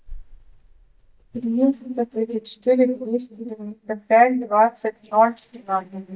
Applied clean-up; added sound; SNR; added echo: neural mask model DeepFilterNet 3.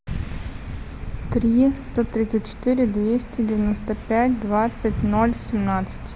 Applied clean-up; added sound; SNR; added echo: none; none; none; none.